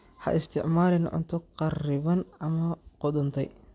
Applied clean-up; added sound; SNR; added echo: none; none; none; none.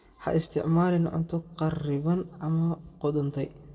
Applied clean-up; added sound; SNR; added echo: none; none; none; reverberation time 1.4 s.